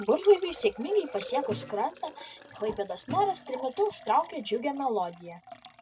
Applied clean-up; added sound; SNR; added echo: none; Guitar + Liquid; 16 dB; none.